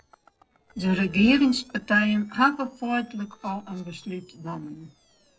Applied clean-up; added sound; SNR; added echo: neural separator model SepFormer DNS4.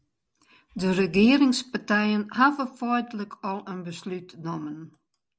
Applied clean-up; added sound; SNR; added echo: none; none; none; none.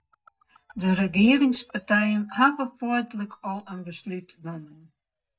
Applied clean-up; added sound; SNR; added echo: neural mask model DeepFilterNet 3.